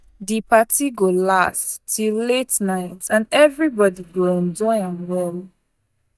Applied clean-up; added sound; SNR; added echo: neural mask model DeepFilterNet 3.